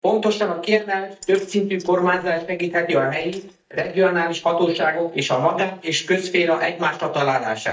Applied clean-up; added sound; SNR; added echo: neural mask model DeepFilterNet 3.